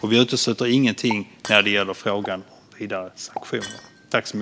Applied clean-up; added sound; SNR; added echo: none; Explosion + Shatter; 17 dB; none.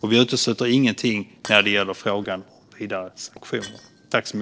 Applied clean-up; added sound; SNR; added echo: neural separator model SepFormer DNS4.